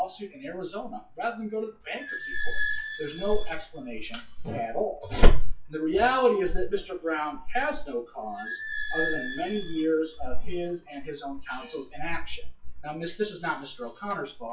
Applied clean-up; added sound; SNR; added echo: classical method WPE with log-MMSE.